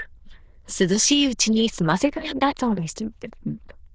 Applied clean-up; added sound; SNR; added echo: neural diffusion model UNIVERSE++.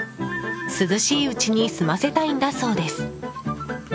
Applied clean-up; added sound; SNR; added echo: none; none; none; none.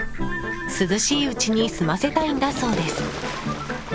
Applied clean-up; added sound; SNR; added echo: none; Fowl; 9 dB; none.